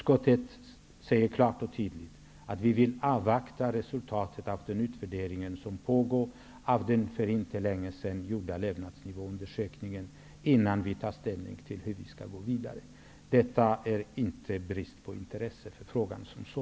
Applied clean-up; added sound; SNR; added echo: none; none; none; none.